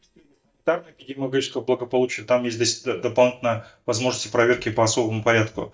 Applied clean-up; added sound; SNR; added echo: neural mask model DeepFilterNet 3.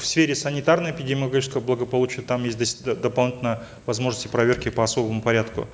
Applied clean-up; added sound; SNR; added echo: none; none; none; none.